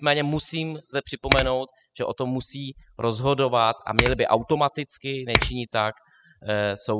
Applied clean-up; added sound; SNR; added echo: classical method spectral subtraction.